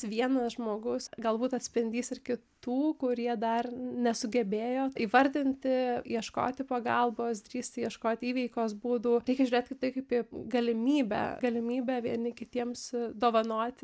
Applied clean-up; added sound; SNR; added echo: none; none; none; none.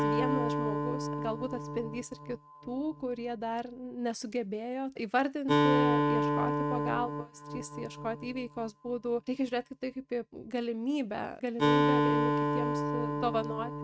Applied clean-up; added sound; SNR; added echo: neural mask model RNNoise.